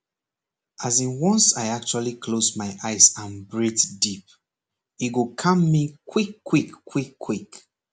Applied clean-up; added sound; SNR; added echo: none; none; none; none.